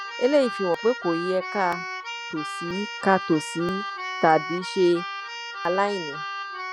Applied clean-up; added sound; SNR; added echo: none; Keyboard (musical); 8 dB; none.